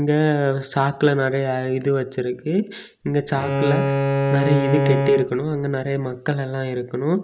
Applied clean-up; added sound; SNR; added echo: none; Bowed string instrument; 0 dB; none.